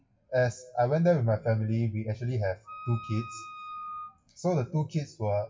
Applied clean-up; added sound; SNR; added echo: classical method WPE with log-MMSE.